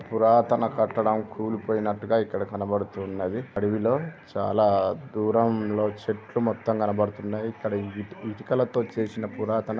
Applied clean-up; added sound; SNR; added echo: none; none; none; none.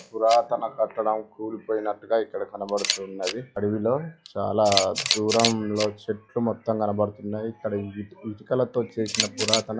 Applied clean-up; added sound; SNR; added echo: classical method log-MMSE.